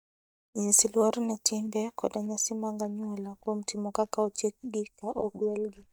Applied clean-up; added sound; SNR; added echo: neural mask model DeepFilterNet 3.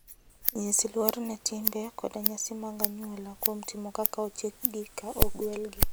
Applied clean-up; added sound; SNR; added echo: none; Scissors; -2 dB; none.